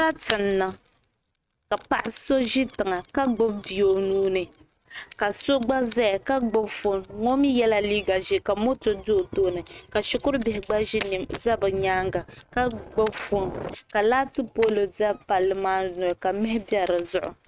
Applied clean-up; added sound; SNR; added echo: neural mask model RNNoise.